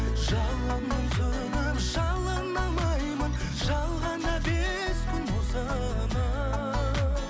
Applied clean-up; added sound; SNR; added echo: none; none; none; none.